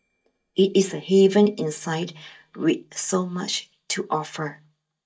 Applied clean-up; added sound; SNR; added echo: neural mask model DeepFilterNet 3.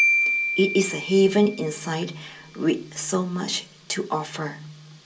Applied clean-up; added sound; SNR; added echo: none; Marimba, xylophone; 4 dB; reverberation time 0.2 s.